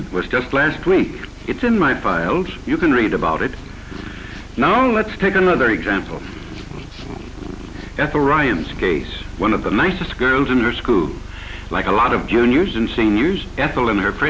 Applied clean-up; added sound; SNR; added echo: none; Purr; 19 dB; none.